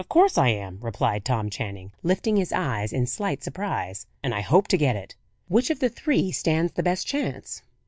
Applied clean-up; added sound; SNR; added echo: none; none; none; none.